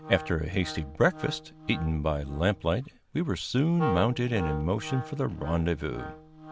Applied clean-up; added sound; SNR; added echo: none; Wind instrument, woodwind instrument; 12 dB; none.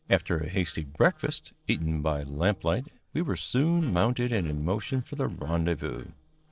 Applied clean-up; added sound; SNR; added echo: neural separator model SepFormer DNS4.